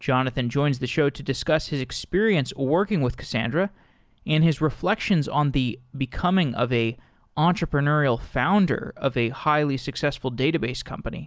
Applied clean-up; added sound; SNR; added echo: none; none; none; none.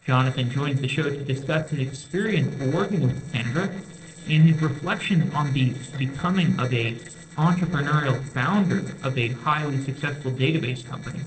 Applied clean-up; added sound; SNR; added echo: neural separator model SepFormer DNS4.